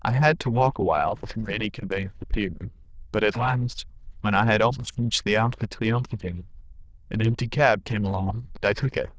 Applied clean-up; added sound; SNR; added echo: neural diffusion model UNIVERSE++.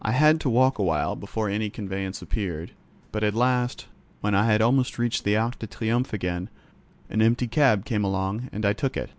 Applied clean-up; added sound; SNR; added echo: none; none; none; none.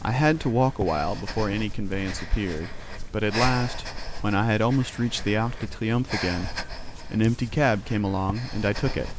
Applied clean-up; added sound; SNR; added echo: none; Breathing; 7 dB; none.